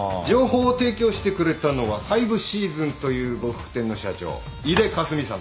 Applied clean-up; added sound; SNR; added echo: none; none; none; none.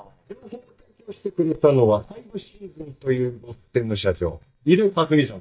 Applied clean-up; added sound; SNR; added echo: neural mask model DeepFilterNet 3.